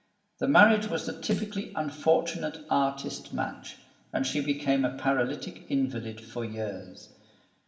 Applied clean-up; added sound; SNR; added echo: none; Snare drum; 11 dB; reverberation time 1.0 s.